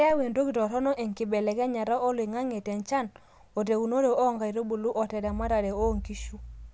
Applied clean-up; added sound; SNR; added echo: none; none; none; none.